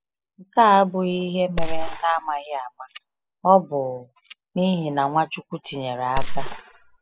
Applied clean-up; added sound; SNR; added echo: classical method spectral subtraction.